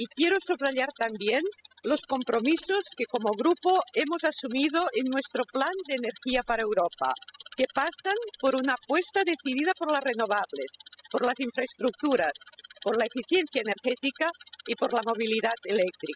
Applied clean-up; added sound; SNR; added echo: classical method spectral subtraction.